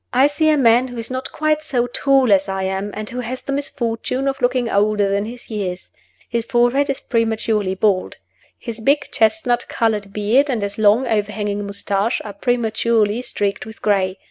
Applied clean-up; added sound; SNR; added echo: none; none; none; none.